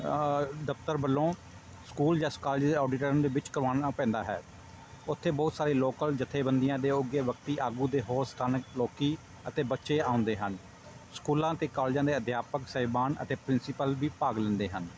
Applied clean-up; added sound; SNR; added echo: none; none; none; none.